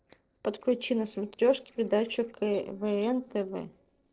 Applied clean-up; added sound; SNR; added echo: neural separator model SepFormer DNS4.